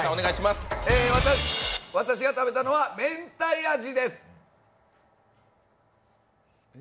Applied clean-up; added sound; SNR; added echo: none; Knock; 16 dB; none.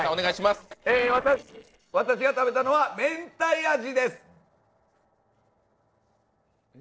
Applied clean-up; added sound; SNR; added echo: neural separator model SepFormer DNS4.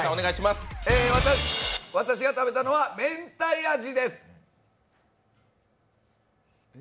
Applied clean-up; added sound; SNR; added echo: none; none; none; none.